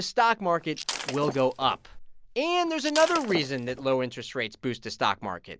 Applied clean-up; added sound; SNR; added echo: none; Shatter; 10 dB; none.